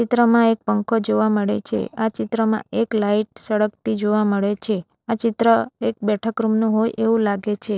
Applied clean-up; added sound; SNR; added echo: neural separator model SepFormer DNS4.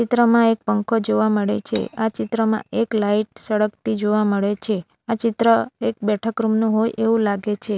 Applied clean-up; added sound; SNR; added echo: none; Cutlery, silverware; 18 dB; none.